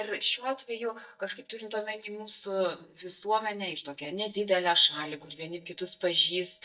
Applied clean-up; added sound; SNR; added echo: neural mask model DeepFilterNet 3.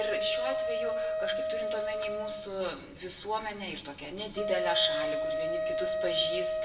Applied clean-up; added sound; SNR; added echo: none; Wind instrument, woodwind instrument; -2 dB; reverberation time 0.7 s.